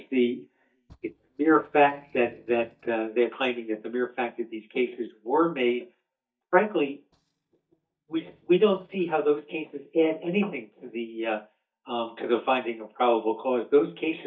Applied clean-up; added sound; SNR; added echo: neural mask model DeepFilterNet 3.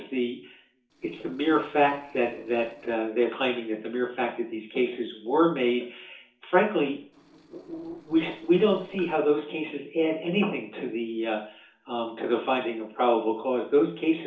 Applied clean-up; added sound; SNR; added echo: neural separator model SepFormer DNS4.